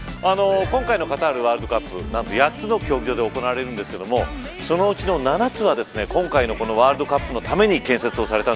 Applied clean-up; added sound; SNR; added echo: none; none; none; none.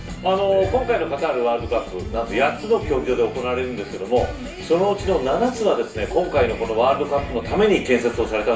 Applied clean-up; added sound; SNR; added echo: none; none; none; reverberation time 0.4 s.